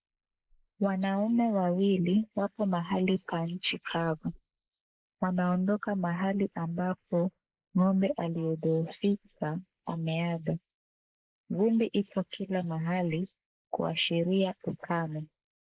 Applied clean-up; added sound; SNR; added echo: neural mask model Resemble Enhance denoiser.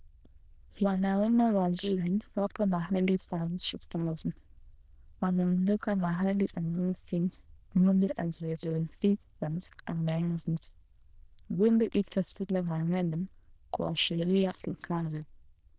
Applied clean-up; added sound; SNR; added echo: neural diffusion model UNIVERSE++.